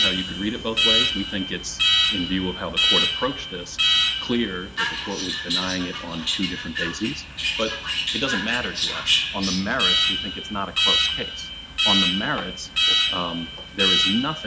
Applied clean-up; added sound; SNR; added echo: none; Alarm; -5 dB; none.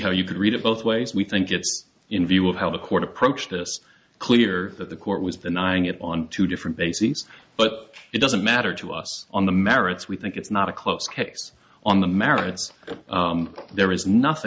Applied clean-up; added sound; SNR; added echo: none; none; none; none.